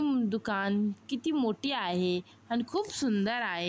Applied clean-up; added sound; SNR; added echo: none; none; none; none.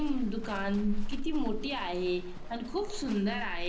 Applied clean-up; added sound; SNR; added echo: none; Livestock, farm animals, working animals; 1 dB; reverberation time 0.5 s.